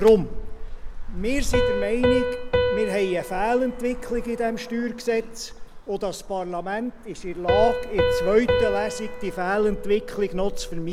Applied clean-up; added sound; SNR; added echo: none; Piano + Traffic noise, roadway noise; 2 dB; none.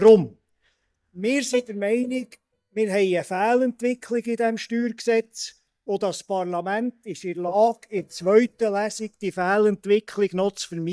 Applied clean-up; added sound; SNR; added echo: neural mask model DeepFilterNet 3.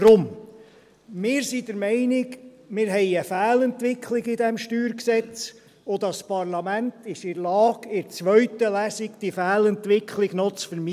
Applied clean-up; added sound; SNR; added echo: none; none; none; none.